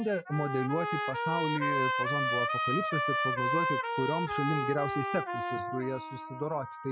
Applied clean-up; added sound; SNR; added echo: classical method Wiener filter.